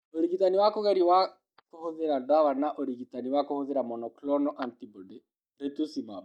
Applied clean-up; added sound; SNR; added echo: neural mask model DeepFilterNet 3.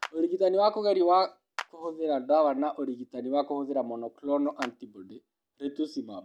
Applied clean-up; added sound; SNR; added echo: none; Clapping; 17 dB; none.